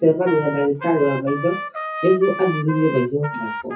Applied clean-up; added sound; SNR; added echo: classical method WPE with log-MMSE.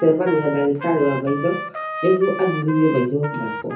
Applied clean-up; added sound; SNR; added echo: none; Trumpet; 10 dB; reverberation time 0.6 s.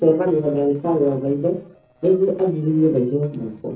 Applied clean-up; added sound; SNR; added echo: neural separator model SepFormer DNS4.